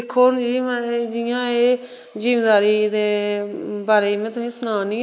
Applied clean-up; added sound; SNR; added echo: neural mask model Resemble Enhance denoiser.